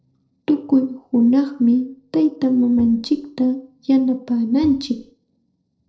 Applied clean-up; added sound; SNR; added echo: neural separator model SepFormer DNS4.